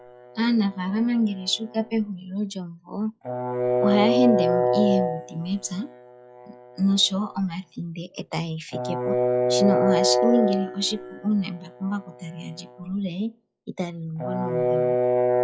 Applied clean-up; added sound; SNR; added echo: classical method log-MMSE.